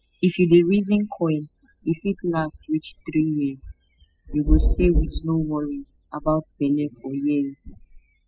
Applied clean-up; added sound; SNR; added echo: classical method spectral subtraction.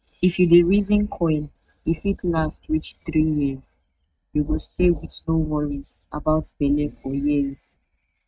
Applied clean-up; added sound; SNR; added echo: neural mask model RNNoise.